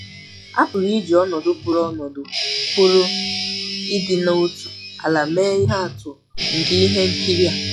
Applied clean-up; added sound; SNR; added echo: classical method log-MMSE.